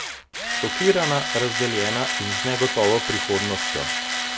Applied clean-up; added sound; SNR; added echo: none; Tools; -1 dB; none.